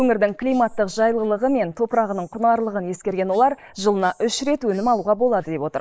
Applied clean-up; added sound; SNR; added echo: neural mask model Resemble Enhance denoiser.